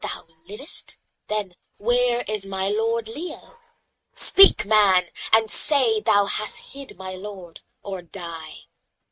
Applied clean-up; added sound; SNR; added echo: neural mask model RNNoise.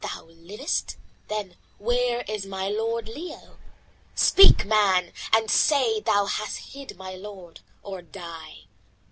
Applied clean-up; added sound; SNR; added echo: none; none; none; none.